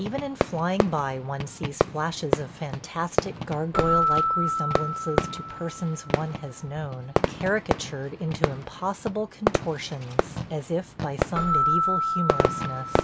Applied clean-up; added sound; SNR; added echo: none; Fireworks + Keyboard (musical); -3 dB; none.